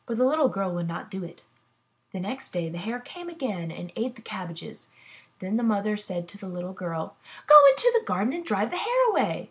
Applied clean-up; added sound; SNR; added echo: none; none; none; none.